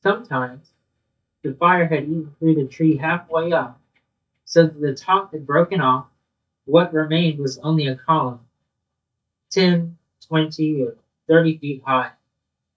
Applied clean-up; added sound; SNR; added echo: neural mask model DeepFilterNet 3.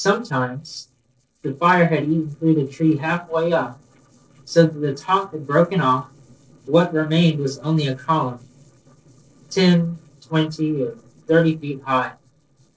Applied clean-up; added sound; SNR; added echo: neural separator model SepFormer DNS4.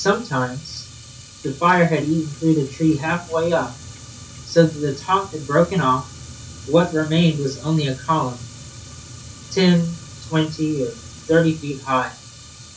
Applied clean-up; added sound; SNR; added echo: none; Fire; 17 dB; reverberation time 0.3 s.